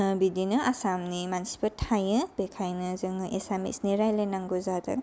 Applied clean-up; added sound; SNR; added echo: none; none; none; none.